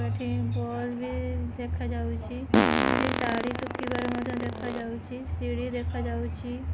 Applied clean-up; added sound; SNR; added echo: none; Fart; 1 dB; none.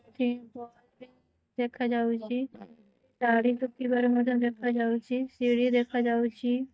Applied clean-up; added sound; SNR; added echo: neural mask model DeepFilterNet 3.